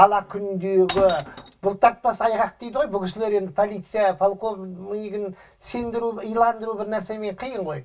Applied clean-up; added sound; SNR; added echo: none; Glass; 11 dB; reverberation time 0.1 s.